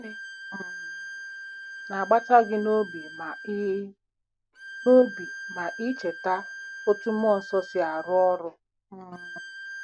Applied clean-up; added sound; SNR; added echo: none; Bowed string instrument; 14 dB; none.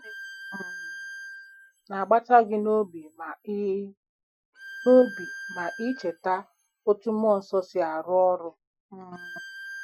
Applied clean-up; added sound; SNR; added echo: classical method Wiener filter.